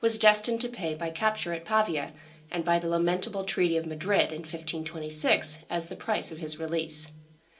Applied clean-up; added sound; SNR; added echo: none; none; none; reverberation time 0.2 s.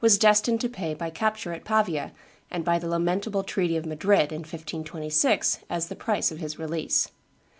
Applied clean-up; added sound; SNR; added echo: none; none; none; none.